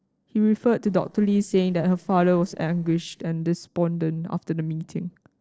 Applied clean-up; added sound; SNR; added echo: neural separator model SepFormer DNS4.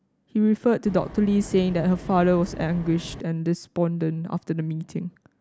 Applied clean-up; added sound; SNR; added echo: none; Wind; 14 dB; none.